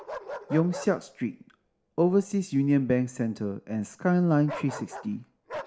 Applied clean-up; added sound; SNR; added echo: none; Bark; 15 dB; none.